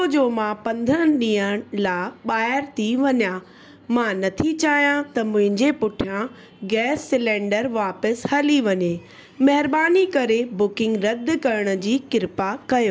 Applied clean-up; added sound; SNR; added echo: none; none; none; none.